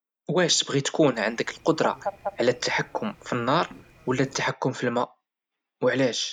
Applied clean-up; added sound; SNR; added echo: none; Fowl; 13 dB; none.